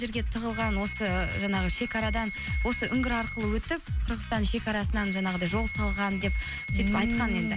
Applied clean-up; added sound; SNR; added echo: none; Wind instrument, woodwind instrument; 10 dB; none.